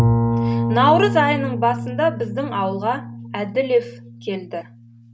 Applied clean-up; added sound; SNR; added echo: none; Bowed string instrument; 2 dB; none.